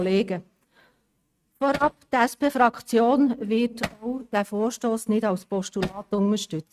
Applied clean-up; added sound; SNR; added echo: neural mask model RNNoise.